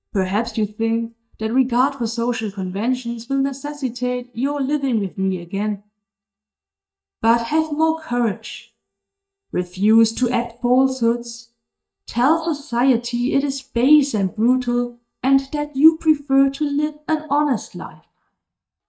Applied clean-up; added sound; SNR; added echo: neural mask model DeepFilterNet 3.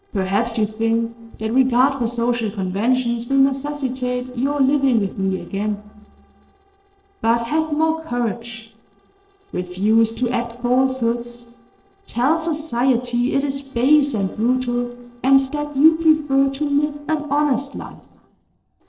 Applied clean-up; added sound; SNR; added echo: neural separator model SepFormer DNS4.